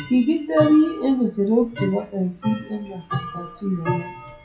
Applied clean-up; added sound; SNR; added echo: classical method WPE with log-MMSE.